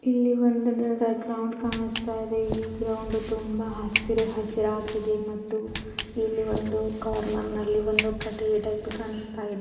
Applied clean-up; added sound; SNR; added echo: none; Walk, footsteps; 8 dB; reverberation time 2.6 s.